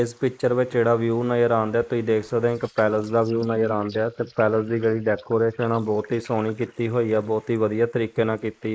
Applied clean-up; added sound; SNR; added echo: neural mask model Resemble Enhance denoiser.